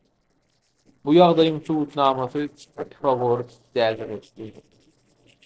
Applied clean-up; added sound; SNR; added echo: neural separator model SepFormer DNS4.